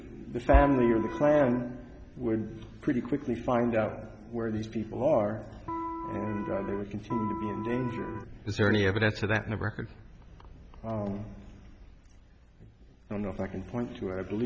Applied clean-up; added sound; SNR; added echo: none; Electric guitar; 7 dB; none.